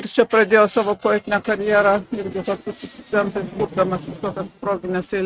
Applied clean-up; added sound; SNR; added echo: neural mask model RNNoise.